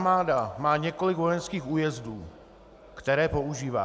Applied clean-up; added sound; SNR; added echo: none; none; none; none.